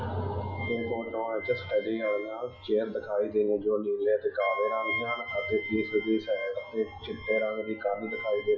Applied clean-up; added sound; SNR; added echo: classical method WPE with log-MMSE.